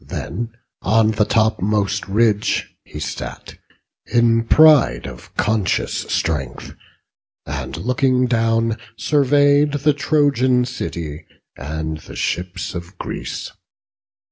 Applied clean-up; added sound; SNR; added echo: none; none; none; none.